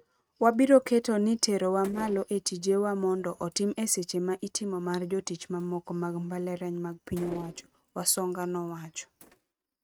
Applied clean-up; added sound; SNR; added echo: neural mask model RNNoise.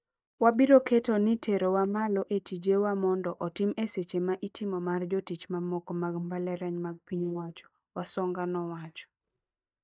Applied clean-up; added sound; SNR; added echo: neural mask model DeepFilterNet 3.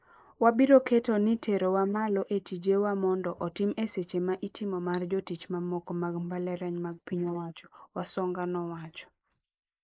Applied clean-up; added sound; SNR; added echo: neural mask model Resemble Enhance denoiser.